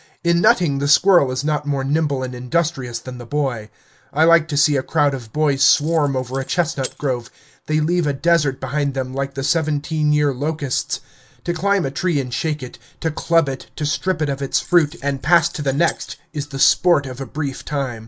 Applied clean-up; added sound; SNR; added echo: neural mask model Resemble Enhance denoiser.